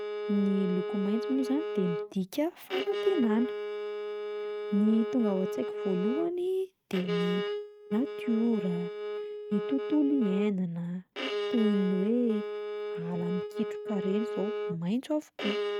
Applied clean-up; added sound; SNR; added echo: neural mask model RNNoise.